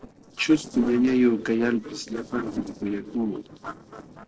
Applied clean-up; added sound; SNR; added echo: neural separator model SepFormer DNS4.